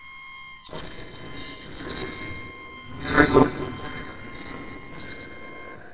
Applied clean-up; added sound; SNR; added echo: neural separator model SepFormer WHAMR!.